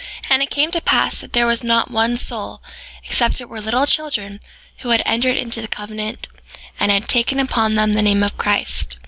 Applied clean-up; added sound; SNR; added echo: none; none; none; none.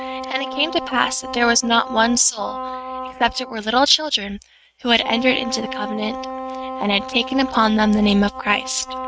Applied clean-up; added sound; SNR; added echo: neural mask model RNNoise.